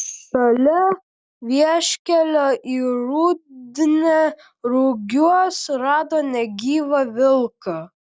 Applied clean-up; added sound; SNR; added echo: none; none; none; none.